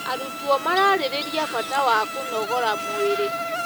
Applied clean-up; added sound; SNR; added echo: none; Insect; 6 dB; none.